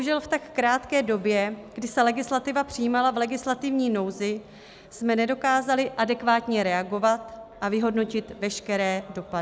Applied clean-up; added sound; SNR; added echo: none; none; none; none.